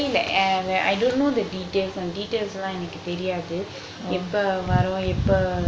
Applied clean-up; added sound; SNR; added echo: none; none; none; none.